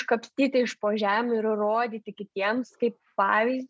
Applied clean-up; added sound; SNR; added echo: none; none; none; none.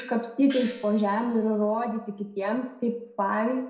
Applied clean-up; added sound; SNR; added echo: neural separator model SepFormer DNS4.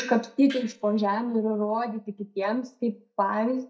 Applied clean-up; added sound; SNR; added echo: neural mask model DeepFilterNet 3.